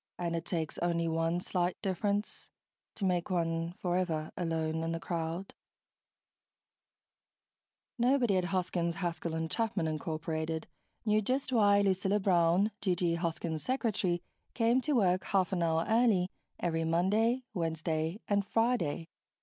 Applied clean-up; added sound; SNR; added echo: none; none; none; none.